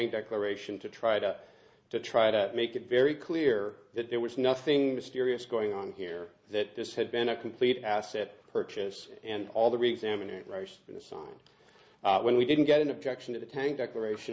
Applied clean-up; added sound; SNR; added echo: none; none; none; none.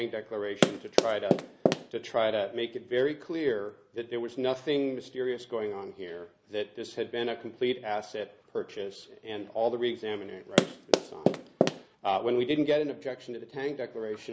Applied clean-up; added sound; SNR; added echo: none; Run; -5 dB; none.